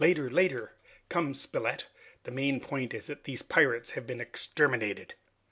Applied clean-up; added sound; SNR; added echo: none; none; none; none.